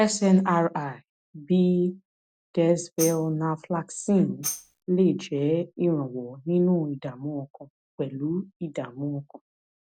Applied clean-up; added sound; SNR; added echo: none; Tambourine; 13 dB; none.